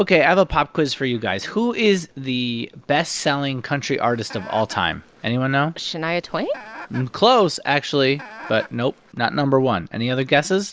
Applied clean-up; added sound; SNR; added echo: none; Chicken, rooster; 19 dB; none.